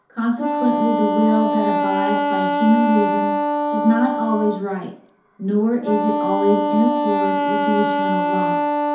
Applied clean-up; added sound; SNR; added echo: none; Wind instrument, woodwind instrument; 0 dB; reverberation time 0.5 s.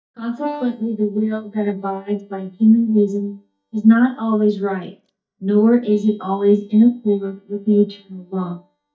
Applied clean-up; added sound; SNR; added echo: neural mask model DeepFilterNet 3.